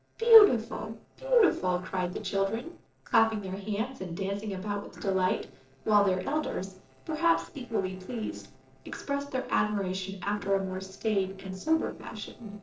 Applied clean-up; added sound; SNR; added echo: neural separator model SepFormer DNS4.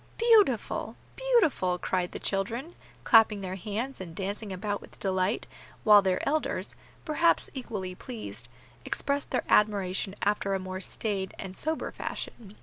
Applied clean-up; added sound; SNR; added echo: none; none; none; none.